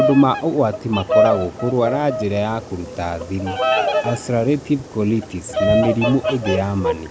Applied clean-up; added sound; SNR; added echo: none; Bird vocalization, bird call, bird song; 2 dB; none.